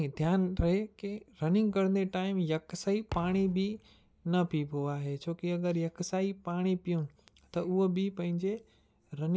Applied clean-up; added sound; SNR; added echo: none; Thump, thud; 16 dB; none.